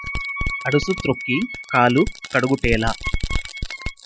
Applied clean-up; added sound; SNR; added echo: classical method spectral subtraction.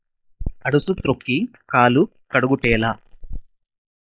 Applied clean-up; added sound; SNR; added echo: neural mask model Resemble Enhance denoiser.